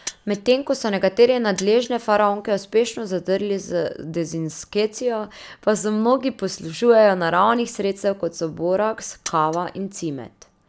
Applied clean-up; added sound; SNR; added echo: none; Mechanisms; 17 dB; none.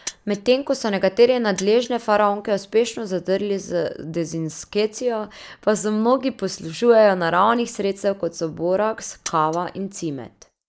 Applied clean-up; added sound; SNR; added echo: neural mask model Resemble Enhance denoiser.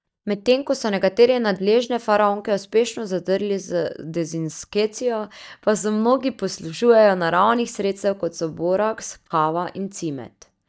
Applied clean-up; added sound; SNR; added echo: neural mask model DeepFilterNet 3.